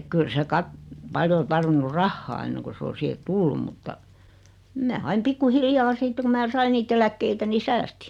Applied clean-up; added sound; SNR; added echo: none; none; none; none.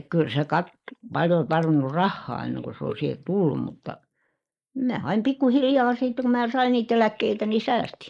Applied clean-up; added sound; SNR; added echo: neural mask model Resemble Enhance denoiser.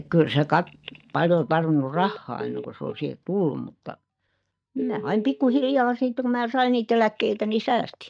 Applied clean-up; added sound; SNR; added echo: neural mask model DeepFilterNet 3.